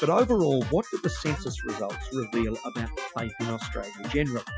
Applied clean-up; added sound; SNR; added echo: classical method Wiener filter.